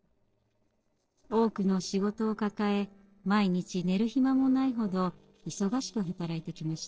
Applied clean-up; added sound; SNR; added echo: neural separator model SepFormer DNS4.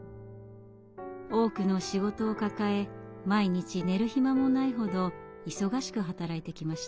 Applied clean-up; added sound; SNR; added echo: none; none; none; none.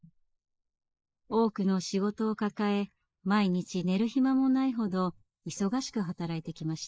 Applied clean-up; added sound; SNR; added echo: neural mask model Resemble Enhance denoiser.